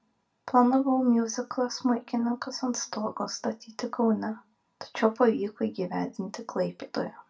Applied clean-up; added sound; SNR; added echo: none; none; none; reverberation time 0.2 s.